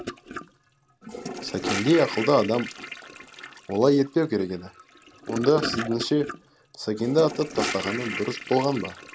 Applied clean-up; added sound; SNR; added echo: none; Toilet flush / Gurgling; 10 dB; none.